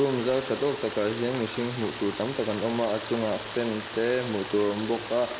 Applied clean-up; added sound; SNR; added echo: none; Rain; 11 dB; none.